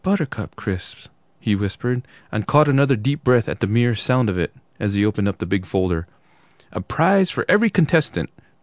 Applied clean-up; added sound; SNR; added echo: none; none; none; none.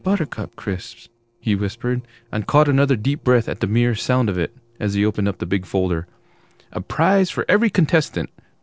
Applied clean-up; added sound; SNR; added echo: neural separator model SepFormer DNS4.